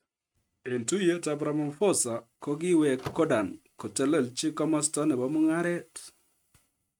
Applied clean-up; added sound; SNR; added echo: neural mask model RNNoise.